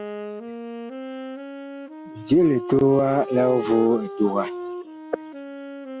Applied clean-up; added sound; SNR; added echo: none; Wind instrument, woodwind instrument; 10 dB; none.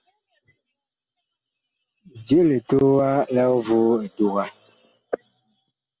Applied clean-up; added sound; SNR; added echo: none; none; none; none.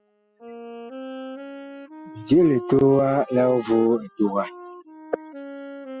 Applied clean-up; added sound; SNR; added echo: classical method spectral subtraction.